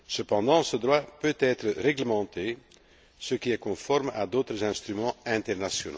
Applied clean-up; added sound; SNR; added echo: none; none; none; none.